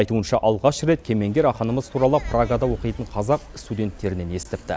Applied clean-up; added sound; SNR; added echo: none; Thunder; 16 dB; none.